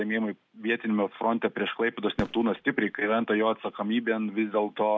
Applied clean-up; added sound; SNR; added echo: none; Fireworks; 15 dB; none.